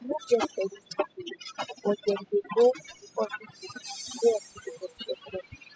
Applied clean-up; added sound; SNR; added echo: classical method spectral subtraction.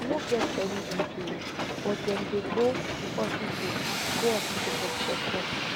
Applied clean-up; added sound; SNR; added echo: none; Hiss; -1 dB; none.